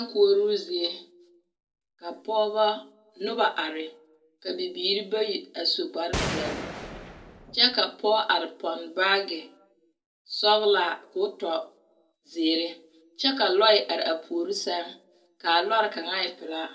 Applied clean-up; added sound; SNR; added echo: none; Gunshot, gunfire; 7 dB; reverberation time 0.2 s.